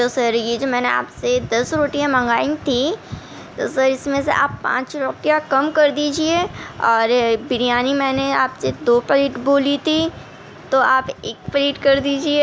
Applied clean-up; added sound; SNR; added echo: none; none; none; none.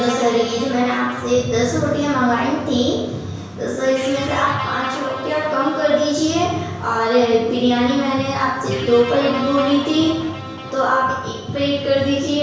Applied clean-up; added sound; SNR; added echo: none; Guitar; 15 dB; reverberation time 1.0 s.